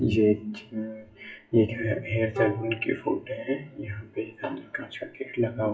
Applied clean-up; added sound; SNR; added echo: classical method WPE with log-MMSE.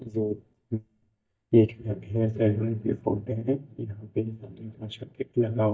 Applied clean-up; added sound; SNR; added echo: neural mask model DeepFilterNet 3.